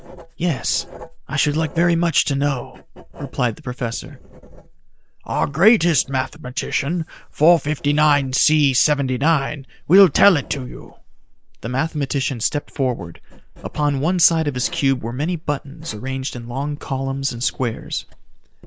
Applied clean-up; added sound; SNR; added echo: none; Writing; 17 dB; none.